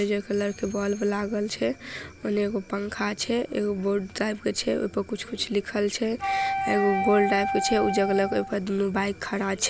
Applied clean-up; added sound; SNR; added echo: none; Wind instrument, woodwind instrument; 2 dB; none.